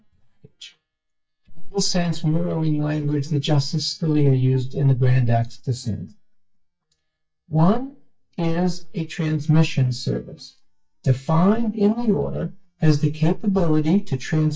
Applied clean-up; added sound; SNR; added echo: neural mask model DeepFilterNet 3.